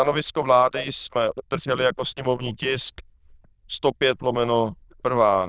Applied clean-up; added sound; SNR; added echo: neural diffusion model UNIVERSE++.